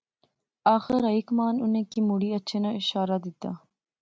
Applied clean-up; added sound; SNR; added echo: none; none; none; none.